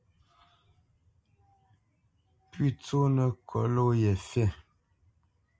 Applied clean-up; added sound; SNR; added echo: none; none; none; none.